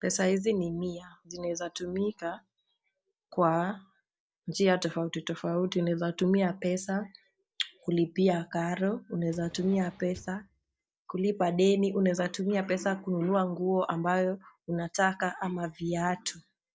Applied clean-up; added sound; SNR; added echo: neural mask model DeepFilterNet 3.